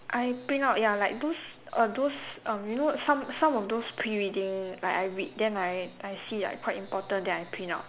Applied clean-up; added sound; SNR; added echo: none; none; none; none.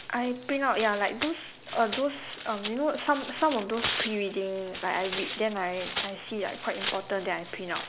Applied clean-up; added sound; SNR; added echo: none; Tearing; 8 dB; none.